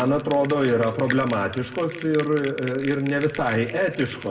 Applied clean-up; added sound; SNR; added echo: none; Bell; 15 dB; reverberation time 0.7 s.